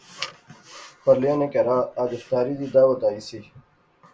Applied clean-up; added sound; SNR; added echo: none; none; none; reverberation time 0.2 s.